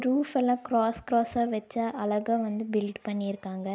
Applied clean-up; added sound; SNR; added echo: none; none; none; none.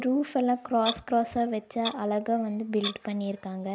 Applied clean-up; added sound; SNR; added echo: none; Clock; 13 dB; none.